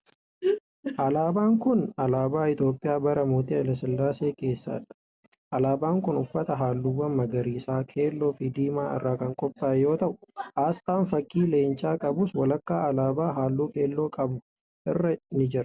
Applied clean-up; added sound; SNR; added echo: none; none; none; none.